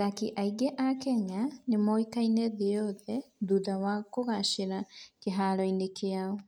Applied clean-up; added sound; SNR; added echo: none; none; none; none.